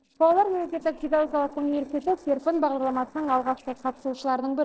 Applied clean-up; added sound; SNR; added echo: neural separator model SepFormer DNS4.